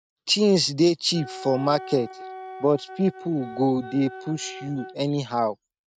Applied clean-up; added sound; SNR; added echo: neural mask model RNNoise.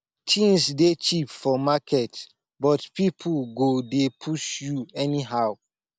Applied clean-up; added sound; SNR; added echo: none; none; none; none.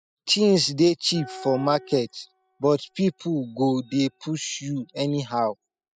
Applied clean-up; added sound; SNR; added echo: classical method spectral subtraction.